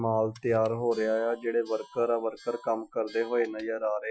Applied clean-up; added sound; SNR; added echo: classical method Wiener filter.